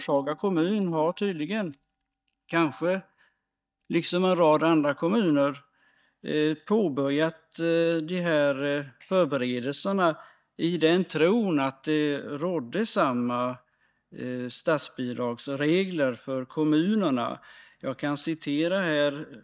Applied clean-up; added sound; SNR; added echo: neural mask model DeepFilterNet 3.